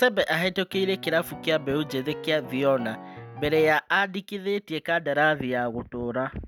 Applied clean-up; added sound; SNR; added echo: none; Piano; 15 dB; none.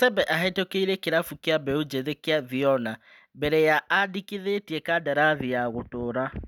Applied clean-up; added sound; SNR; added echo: none; none; none; none.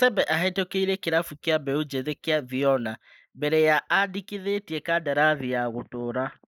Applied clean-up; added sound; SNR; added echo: neural mask model Resemble Enhance denoiser.